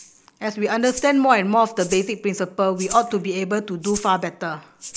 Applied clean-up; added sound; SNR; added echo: none; Rattle (instrument); 16 dB; none.